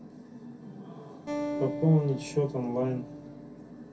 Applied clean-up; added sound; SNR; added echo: none; Acoustic guitar; 8 dB; reverberation time 0.3 s.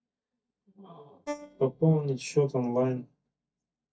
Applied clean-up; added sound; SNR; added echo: neural mask model DeepFilterNet 3.